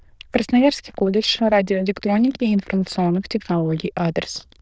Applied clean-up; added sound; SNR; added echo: neural diffusion model UNIVERSE++.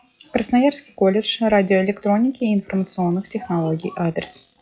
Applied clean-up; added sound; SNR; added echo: classical method log-MMSE.